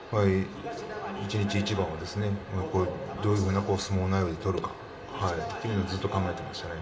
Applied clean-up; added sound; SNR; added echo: none; none; none; reverberation time 1.1 s.